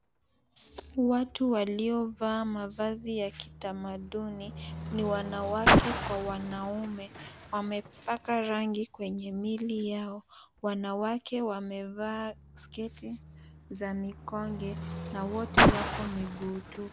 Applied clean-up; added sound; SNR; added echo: none; Car; 1 dB; none.